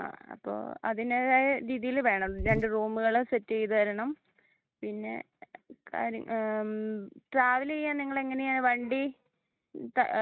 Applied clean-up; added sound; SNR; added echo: neural mask model RNNoise.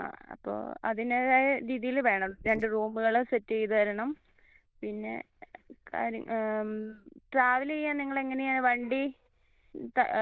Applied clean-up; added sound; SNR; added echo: neural diffusion model UNIVERSE++.